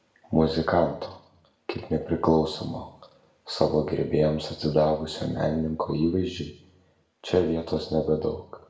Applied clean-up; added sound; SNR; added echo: none; none; none; reverberation time 0.6 s.